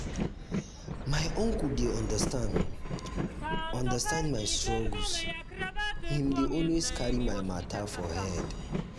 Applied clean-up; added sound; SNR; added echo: none; Train + Meow; 0 dB; none.